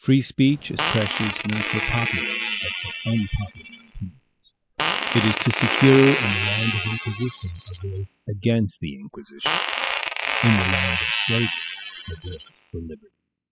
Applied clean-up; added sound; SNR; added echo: classical method spectral subtraction.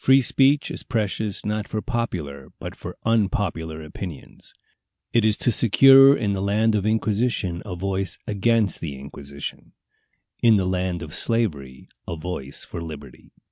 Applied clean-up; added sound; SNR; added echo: none; none; none; none.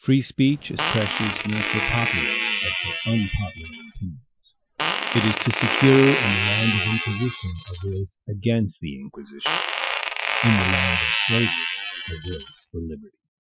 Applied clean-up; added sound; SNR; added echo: classical method Wiener filter.